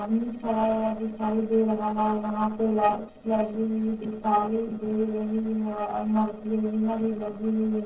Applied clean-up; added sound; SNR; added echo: neural separator model SepFormer DNS4.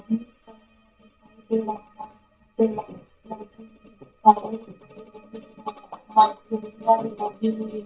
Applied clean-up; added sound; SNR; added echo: neural mask model DeepFilterNet 3.